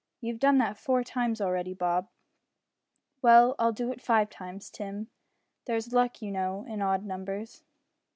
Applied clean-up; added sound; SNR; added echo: none; none; none; none.